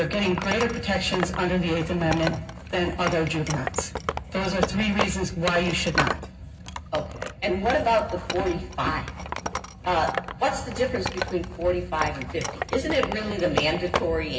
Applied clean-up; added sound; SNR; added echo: none; Wood; 7 dB; reverberation time 0.4 s.